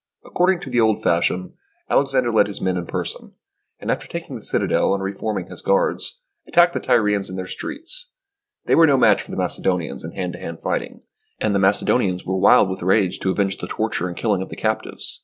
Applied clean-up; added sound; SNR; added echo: none; none; none; none.